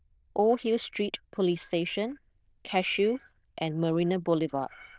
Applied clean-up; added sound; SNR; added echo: neural diffusion model UNIVERSE++.